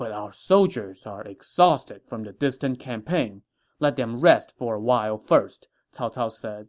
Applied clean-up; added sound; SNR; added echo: none; none; none; none.